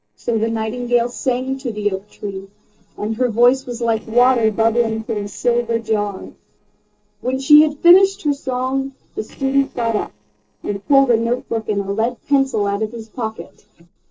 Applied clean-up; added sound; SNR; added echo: neural separator model SepFormer DNS4.